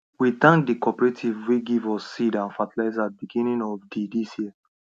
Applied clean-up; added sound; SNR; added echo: none; none; none; none.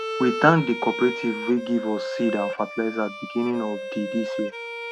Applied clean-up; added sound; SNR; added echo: none; Bowed string instrument; 7 dB; none.